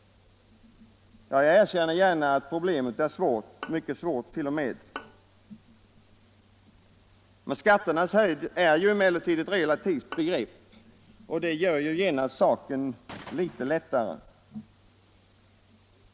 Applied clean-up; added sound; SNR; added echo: none; Bowed string instrument + Gunshot, gunfire; 20 dB; none.